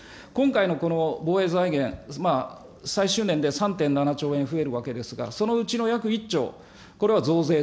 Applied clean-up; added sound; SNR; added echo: none; none; none; none.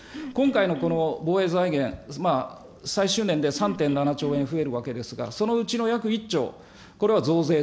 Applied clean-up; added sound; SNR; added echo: none; Cough; 12 dB; none.